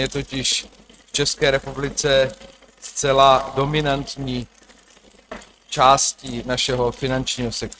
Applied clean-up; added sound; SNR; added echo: neural mask model RNNoise.